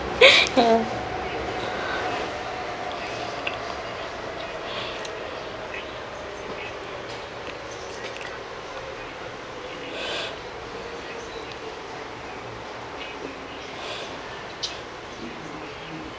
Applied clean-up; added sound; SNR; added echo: none; none; none; none.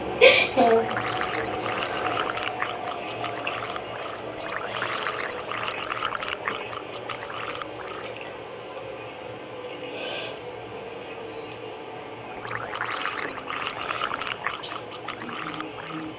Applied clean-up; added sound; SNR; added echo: none; Liquid; 2 dB; reverberation time 0.3 s.